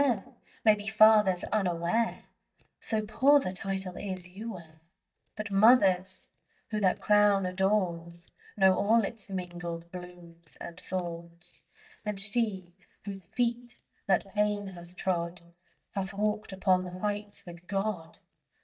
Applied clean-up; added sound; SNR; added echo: neural mask model DeepFilterNet 3.